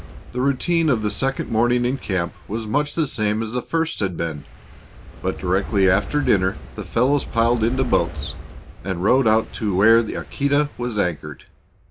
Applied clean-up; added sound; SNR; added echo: none; Fire; 12 dB; none.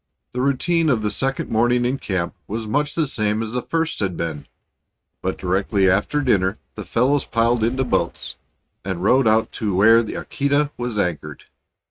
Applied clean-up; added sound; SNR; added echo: neural mask model RNNoise.